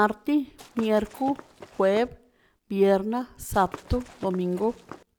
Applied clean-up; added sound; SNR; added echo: none; Walk, footsteps / Run; 18 dB; none.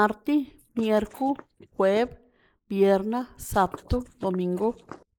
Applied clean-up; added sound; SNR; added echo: neural mask model Resemble Enhance denoiser.